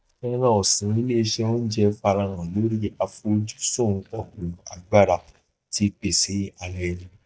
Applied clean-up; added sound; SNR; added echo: neural mask model DeepFilterNet 3.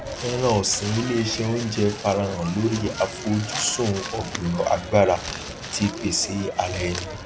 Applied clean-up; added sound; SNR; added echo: none; Crumpling, crinkling + Crowd; 9 dB; none.